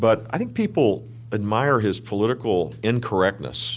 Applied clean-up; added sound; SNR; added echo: none; none; none; none.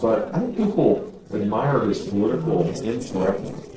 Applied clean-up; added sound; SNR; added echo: neural separator model SepFormer DNS4.